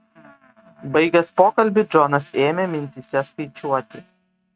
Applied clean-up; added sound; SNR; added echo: neural mask model RNNoise.